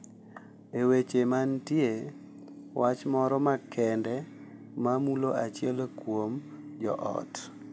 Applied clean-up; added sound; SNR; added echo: none; none; none; none.